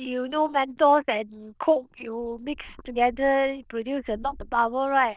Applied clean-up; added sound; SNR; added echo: neural diffusion model UNIVERSE++.